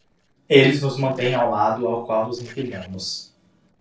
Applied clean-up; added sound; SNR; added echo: neural separator model SepFormer DNS4.